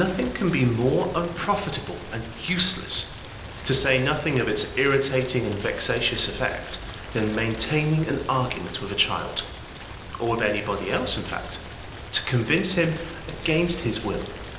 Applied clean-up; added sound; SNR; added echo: none; Rain; 12 dB; reverberation time 0.9 s.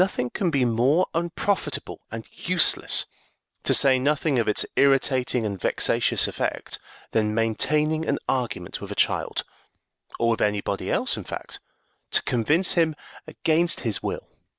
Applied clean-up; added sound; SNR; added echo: none; none; none; none.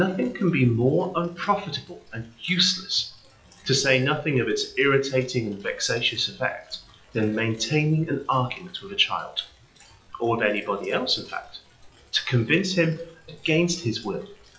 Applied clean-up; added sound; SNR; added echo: classical method WPE with log-MMSE.